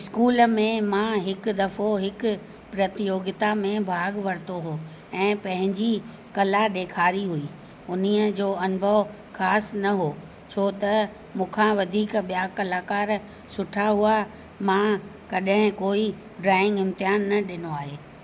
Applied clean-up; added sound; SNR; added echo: none; none; none; none.